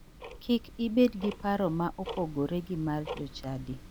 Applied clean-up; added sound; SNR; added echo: none; Tick-tock; 13 dB; none.